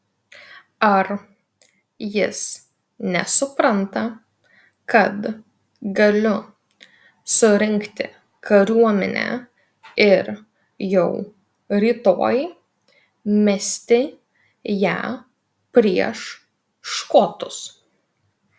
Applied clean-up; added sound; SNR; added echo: none; none; none; none.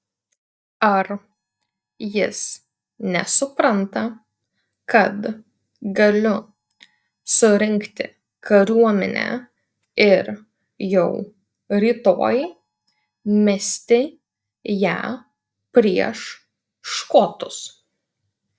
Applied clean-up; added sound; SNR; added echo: neural mask model DeepFilterNet 3.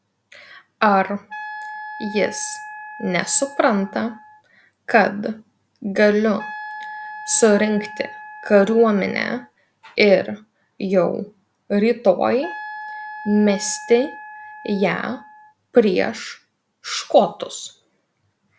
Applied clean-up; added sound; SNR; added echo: none; Wind instrument, woodwind instrument; 15 dB; none.